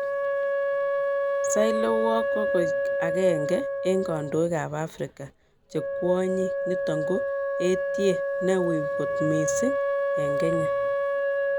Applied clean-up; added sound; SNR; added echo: none; Wind instrument, woodwind instrument; -2 dB; none.